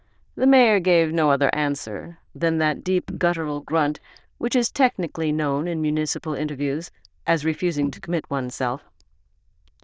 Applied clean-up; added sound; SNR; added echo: neural diffusion model UNIVERSE++.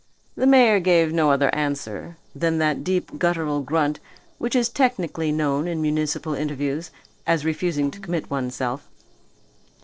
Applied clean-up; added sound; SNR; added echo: neural separator model SepFormer DNS4.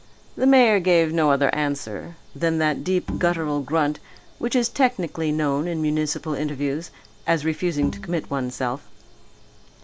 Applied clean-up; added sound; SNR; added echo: none; Bowed string instrument; 13 dB; none.